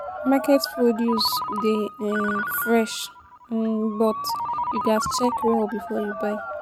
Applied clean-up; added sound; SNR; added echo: none; Ringtone; 6 dB; none.